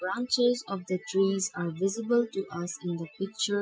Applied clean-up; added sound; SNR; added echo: classical method Wiener filter.